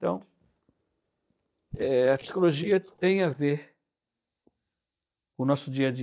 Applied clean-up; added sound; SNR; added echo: neural mask model DeepFilterNet 3.